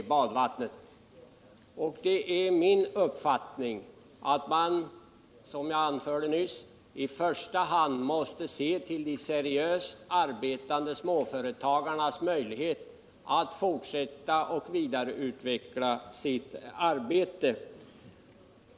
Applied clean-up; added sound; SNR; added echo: none; none; none; none.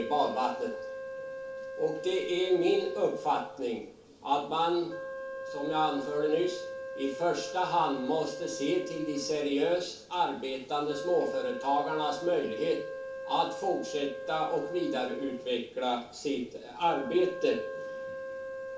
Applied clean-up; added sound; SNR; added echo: none; Wind instrument, woodwind instrument; 9 dB; reverberation time 0.4 s.